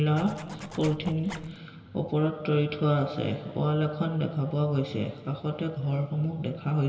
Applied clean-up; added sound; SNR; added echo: none; Zipper (clothing); 15 dB; reverberation time 2.3 s.